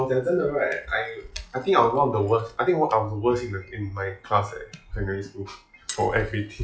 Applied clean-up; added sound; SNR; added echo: classical method log-MMSE.